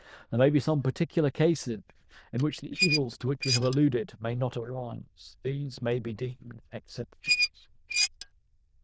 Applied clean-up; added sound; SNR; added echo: neural diffusion model UNIVERSE++.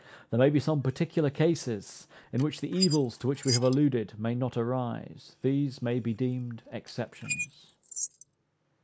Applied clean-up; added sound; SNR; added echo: neural mask model Resemble Enhance denoiser.